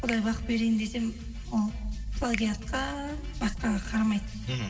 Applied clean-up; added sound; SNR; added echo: none; Finger snapping; 17 dB; reverberation time 2.6 s.